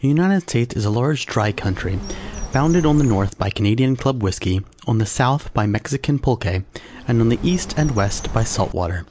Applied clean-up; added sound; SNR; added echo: none; Bird; 10 dB; none.